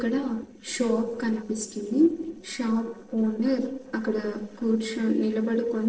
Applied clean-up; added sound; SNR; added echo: neural separator model SepFormer DNS4.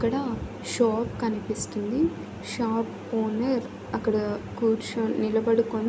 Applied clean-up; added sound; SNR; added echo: none; none; none; none.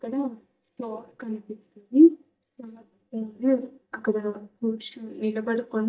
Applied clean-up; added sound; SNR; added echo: neural mask model DeepFilterNet 3.